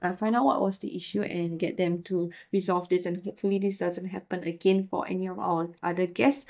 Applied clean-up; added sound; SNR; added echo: neural mask model DeepFilterNet 3.